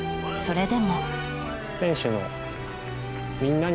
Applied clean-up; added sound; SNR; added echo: none; none; none; none.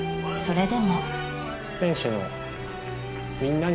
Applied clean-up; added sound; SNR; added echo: none; none; none; reverberation time 0.6 s.